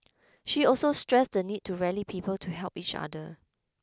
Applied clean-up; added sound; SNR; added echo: none; none; none; none.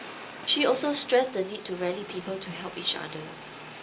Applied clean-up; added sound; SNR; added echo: none; Fire; 13 dB; reverberation time 0.2 s.